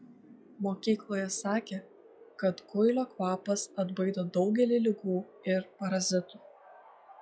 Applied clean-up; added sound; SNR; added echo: classical method log-MMSE.